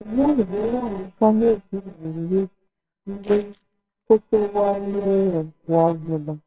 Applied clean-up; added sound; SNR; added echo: neural separator model SepFormer WHAMR!.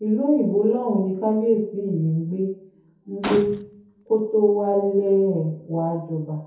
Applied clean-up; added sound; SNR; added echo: none; Gunshot, gunfire; 10 dB; reverberation time 0.6 s.